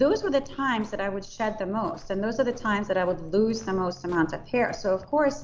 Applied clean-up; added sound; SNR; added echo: none; Walk, footsteps; 18 dB; none.